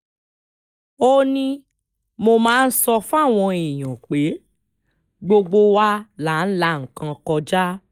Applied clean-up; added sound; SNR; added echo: neural mask model DeepFilterNet 3.